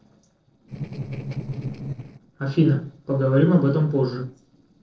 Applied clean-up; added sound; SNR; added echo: neural separator model SepFormer DNS4.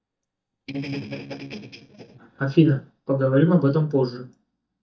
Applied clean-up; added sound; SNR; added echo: neural mask model DeepFilterNet 3.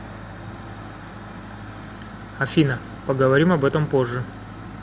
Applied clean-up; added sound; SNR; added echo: none; none; none; none.